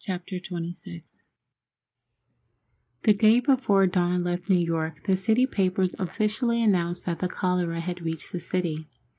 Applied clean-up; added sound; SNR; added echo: neural mask model Resemble Enhance denoiser.